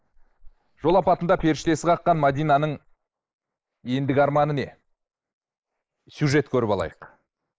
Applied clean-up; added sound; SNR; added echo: neural mask model Resemble Enhance denoiser.